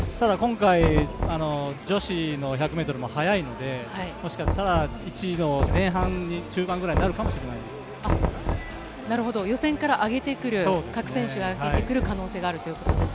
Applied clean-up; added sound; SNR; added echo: none; Knock; 4 dB; none.